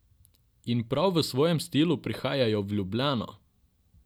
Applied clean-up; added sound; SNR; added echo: none; none; none; none.